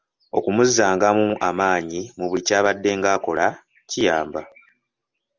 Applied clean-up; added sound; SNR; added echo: none; none; none; none.